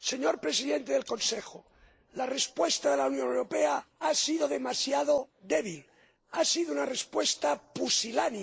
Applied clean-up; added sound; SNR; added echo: neural mask model Resemble Enhance denoiser.